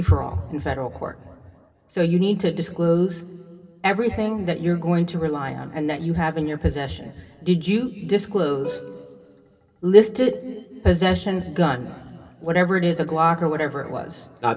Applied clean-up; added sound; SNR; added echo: none; Plucked string instrument; 16 dB; reverberation time 2.3 s.